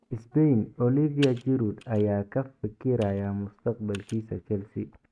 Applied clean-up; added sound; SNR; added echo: neural mask model RNNoise.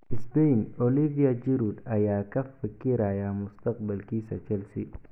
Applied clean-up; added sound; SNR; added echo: none; none; none; none.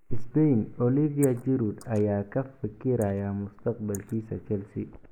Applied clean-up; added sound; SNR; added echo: neural mask model Resemble Enhance denoiser.